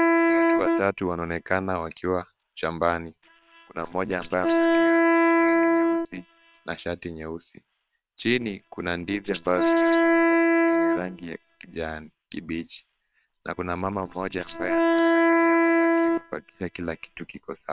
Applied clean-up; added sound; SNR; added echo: neural separator model SepFormer WHAM!.